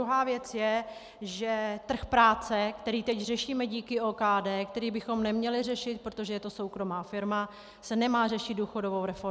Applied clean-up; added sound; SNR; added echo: none; none; none; none.